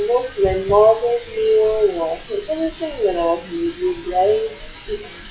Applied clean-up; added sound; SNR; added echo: classical method WPE with log-MMSE.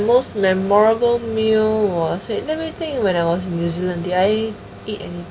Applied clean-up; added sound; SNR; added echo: none; none; none; none.